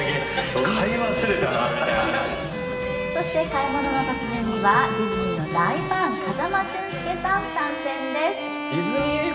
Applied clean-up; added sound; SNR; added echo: none; Bowed string instrument; 6 dB; reverberation time 2.8 s.